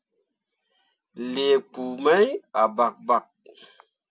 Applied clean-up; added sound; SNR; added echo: none; none; none; none.